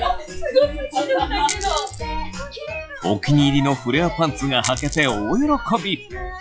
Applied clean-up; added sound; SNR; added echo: classical method log-MMSE.